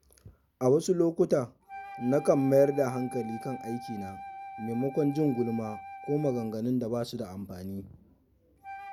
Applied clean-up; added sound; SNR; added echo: none; Wind instrument, woodwind instrument; 15 dB; none.